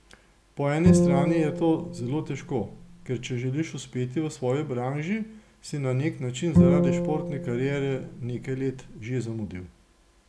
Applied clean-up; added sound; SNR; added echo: none; Bowed string instrument; -3 dB; none.